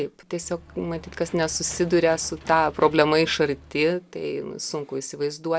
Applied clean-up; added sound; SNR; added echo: none; Engine / Mechanisms; 20 dB; none.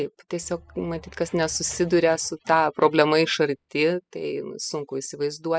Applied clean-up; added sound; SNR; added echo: classical method spectral subtraction.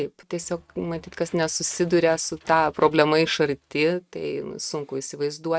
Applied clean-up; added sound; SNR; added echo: neural mask model RNNoise.